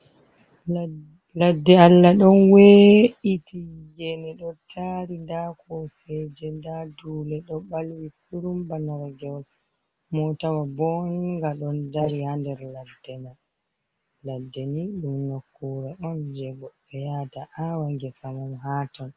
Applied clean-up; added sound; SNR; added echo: neural mask model Resemble Enhance denoiser.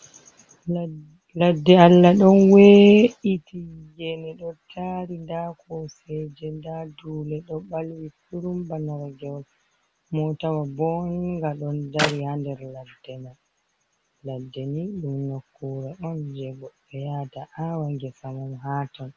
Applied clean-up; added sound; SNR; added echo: none; Clapping; 8 dB; none.